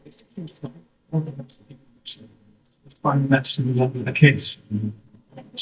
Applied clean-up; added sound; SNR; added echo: neural mask model DeepFilterNet 3.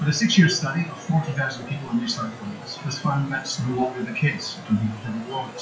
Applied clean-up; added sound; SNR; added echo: classical method WPE with log-MMSE.